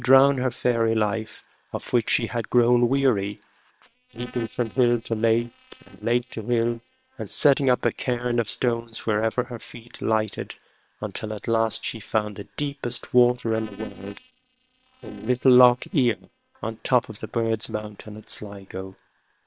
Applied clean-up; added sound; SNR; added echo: neural separator model SepFormer WHAM!.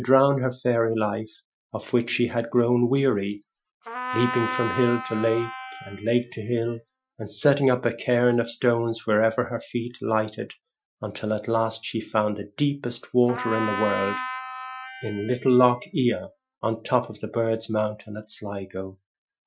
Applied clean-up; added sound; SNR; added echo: classical method Wiener filter.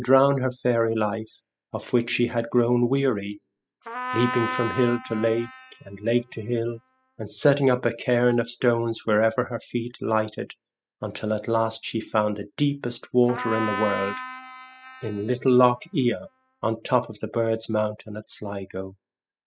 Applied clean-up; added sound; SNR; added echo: classical method spectral subtraction.